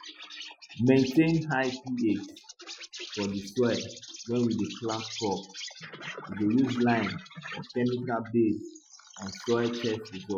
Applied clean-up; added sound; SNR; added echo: classical method Wiener filter.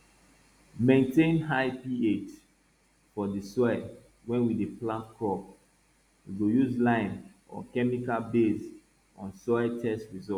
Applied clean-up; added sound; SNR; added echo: none; none; none; none.